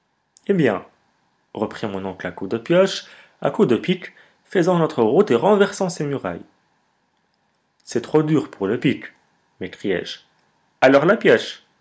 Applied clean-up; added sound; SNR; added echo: none; none; none; none.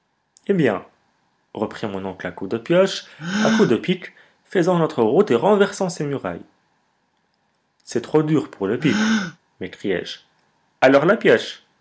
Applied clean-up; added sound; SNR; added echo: none; Gasp; 10 dB; none.